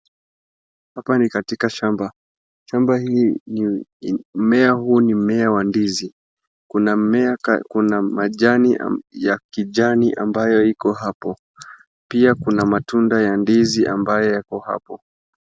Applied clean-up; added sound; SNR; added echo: none; none; none; none.